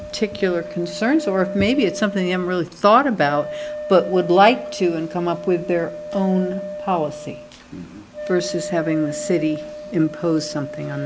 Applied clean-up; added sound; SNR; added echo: none; Wind instrument, woodwind instrument; 11 dB; none.